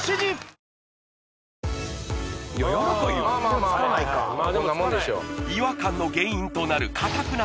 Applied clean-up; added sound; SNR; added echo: none; none; none; none.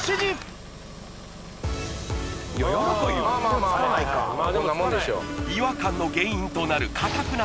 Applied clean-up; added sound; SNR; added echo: none; Engine; 15 dB; none.